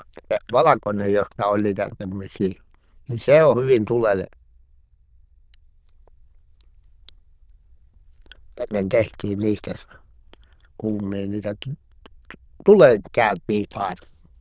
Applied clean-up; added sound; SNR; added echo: neural diffusion model UNIVERSE++.